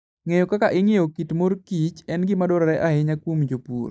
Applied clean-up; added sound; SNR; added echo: neural mask model Resemble Enhance denoiser.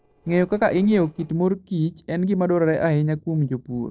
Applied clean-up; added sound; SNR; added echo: neural separator model SepFormer DNS4.